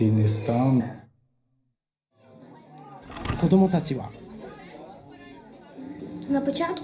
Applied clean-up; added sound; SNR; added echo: none; Thump, thud; 13 dB; reverberation time 0.5 s.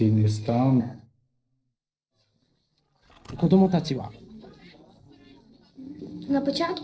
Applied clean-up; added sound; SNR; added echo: neural separator model SepFormer DNS4.